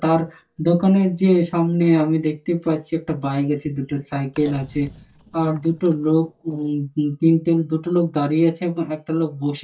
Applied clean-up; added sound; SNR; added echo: neural mask model DeepFilterNet 3.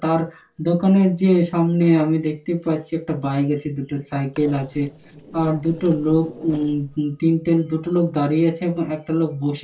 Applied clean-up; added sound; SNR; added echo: neural separator model SepFormer DNS4.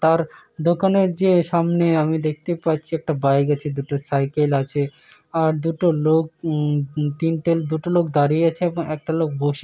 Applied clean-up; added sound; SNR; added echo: none; none; none; none.